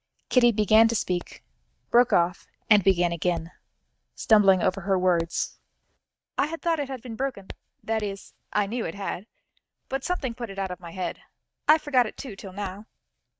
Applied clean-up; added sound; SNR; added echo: neural mask model RNNoise.